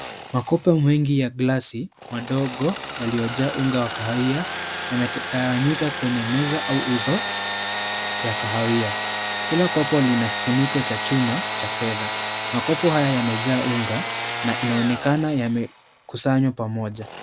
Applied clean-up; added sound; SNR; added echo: none; Sawing / Engine; 5 dB; none.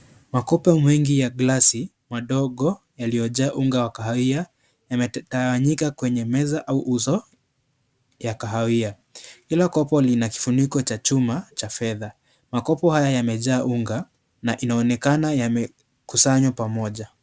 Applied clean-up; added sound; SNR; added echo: none; none; none; none.